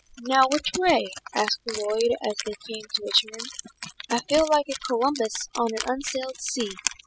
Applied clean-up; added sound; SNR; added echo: classical method spectral subtraction.